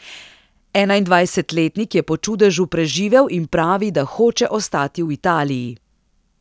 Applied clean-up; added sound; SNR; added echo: none; none; none; none.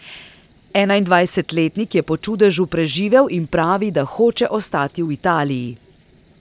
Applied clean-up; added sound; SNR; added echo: none; Cricket; 17 dB; none.